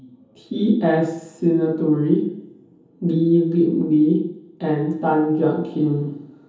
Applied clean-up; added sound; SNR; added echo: none; none; none; reverberation time 0.7 s.